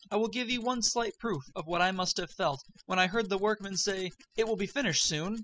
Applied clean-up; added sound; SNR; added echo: classical method spectral subtraction.